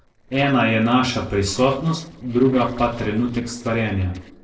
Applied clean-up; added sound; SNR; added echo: neural separator model SepFormer DNS4.